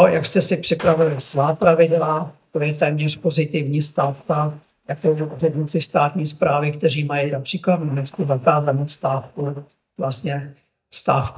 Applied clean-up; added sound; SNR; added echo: neural mask model DeepFilterNet 3.